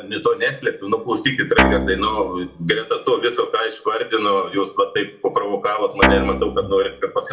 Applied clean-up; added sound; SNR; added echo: none; Guitar; 0 dB; reverberation time 0.4 s.